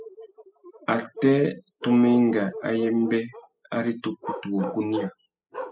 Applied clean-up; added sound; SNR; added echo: classical method spectral subtraction.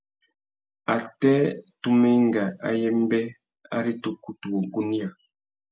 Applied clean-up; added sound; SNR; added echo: none; none; none; none.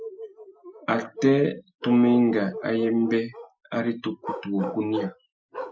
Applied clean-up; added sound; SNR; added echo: classical method Wiener filter.